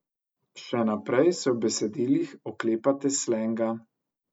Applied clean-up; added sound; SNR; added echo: none; none; none; none.